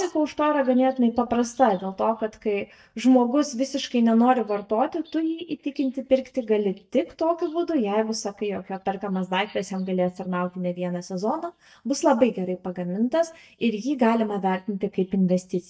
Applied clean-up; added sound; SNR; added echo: neural mask model DeepFilterNet 3.